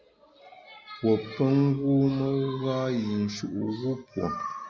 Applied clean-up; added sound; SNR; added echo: none; none; none; none.